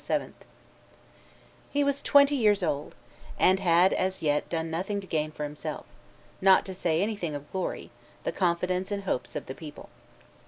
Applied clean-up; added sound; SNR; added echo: none; none; none; none.